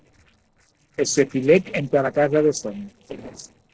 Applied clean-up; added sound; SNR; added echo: neural separator model SepFormer DNS4.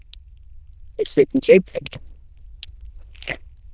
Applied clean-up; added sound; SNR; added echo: neural diffusion model UNIVERSE++.